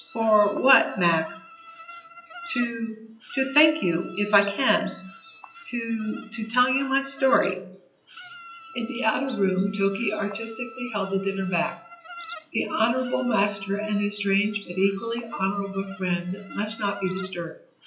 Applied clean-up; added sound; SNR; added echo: classical method WPE with log-MMSE.